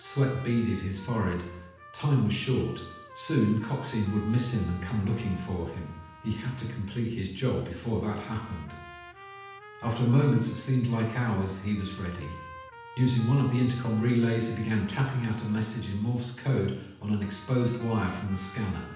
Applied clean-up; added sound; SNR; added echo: none; Trumpet; 19 dB; reverberation time 0.9 s.